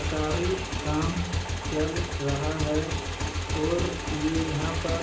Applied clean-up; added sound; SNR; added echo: none; Motorcycle / Engine; -1 dB; reverberation time 0.5 s.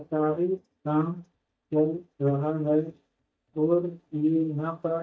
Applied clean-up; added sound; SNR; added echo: neural mask model DeepFilterNet 3.